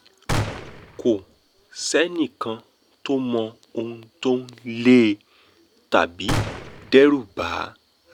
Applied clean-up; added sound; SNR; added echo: none; Gunshot, gunfire; 6 dB; none.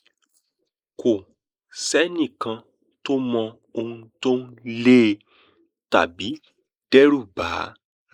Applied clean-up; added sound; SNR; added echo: neural mask model Resemble Enhance denoiser.